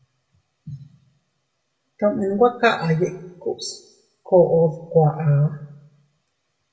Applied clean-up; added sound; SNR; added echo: none; none; none; reverberation time 0.8 s.